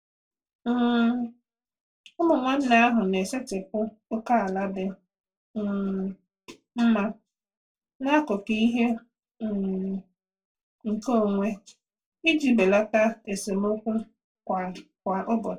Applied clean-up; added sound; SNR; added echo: none; none; none; reverberation time 0.2 s.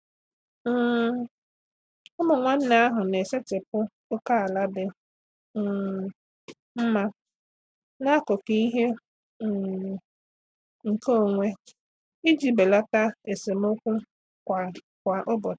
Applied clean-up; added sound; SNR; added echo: none; none; none; none.